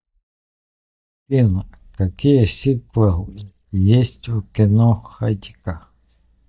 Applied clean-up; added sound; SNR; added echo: neural mask model DeepFilterNet 3.